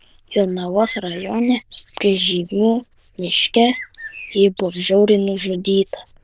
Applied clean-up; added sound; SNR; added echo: neural diffusion model UNIVERSE++.